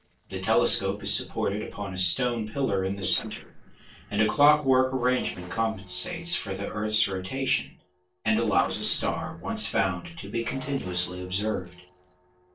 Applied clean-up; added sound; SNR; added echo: neural separator model SepFormer DNS4.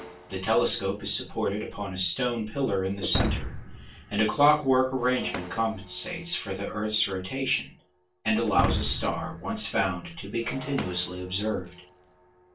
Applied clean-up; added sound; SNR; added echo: none; Shatter; 9 dB; reverberation time 0.2 s.